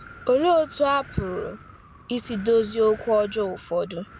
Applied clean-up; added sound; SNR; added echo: none; Wind; 20 dB; none.